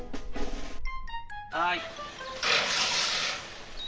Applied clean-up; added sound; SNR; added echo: none; Wind; 3 dB; none.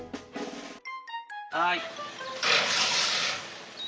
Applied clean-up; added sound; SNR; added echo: none; none; none; none.